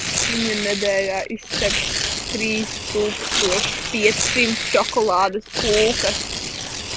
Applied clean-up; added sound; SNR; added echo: none; Tearing; 2 dB; none.